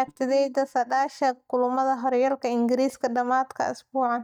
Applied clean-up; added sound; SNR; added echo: neural mask model DeepFilterNet 3.